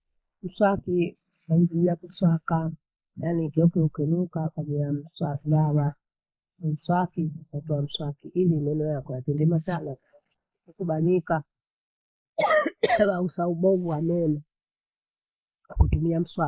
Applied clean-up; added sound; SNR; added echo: neural mask model Resemble Enhance denoiser.